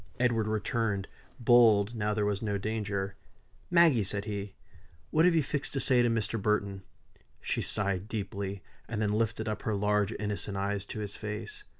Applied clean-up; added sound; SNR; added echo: none; none; none; none.